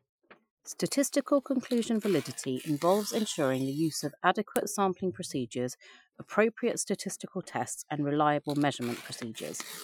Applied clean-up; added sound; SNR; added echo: classical method Wiener filter.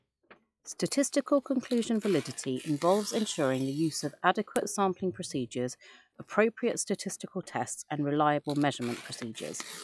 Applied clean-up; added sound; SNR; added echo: classical method log-MMSE.